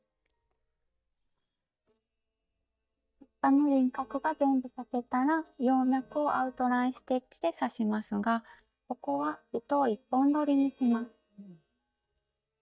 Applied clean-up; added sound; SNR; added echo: neural mask model DeepFilterNet 3.